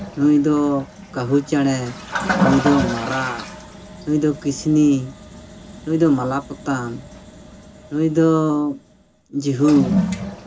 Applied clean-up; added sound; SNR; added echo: none; Toilet flush; 7 dB; reverberation time 0.2 s.